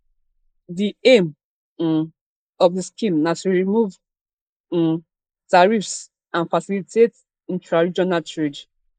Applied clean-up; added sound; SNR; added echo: neural mask model Resemble Enhance denoiser.